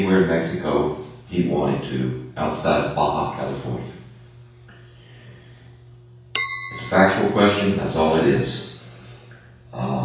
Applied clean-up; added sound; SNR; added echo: none; Chink, clink; 5 dB; reverberation time 0.7 s.